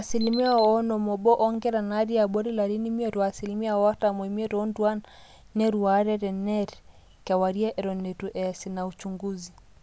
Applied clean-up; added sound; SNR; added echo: none; Alarm; 15 dB; none.